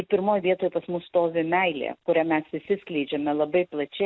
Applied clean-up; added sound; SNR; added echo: none; none; none; none.